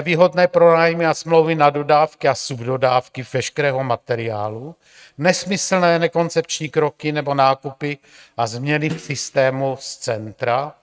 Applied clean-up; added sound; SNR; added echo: neural mask model RNNoise.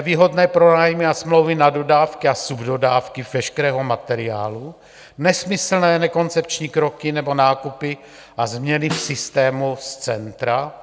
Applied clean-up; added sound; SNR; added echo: none; Snare drum; 15 dB; none.